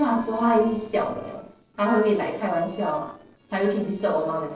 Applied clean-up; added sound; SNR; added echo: neural separator model SepFormer DNS4.